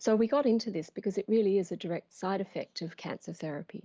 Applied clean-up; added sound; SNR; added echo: none; none; none; none.